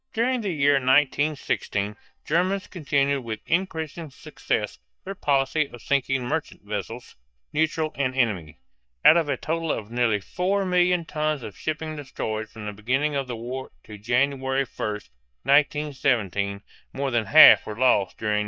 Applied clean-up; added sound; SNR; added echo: neural mask model DeepFilterNet 3.